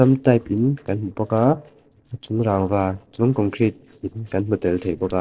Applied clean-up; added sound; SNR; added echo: neural separator model SepFormer DNS4.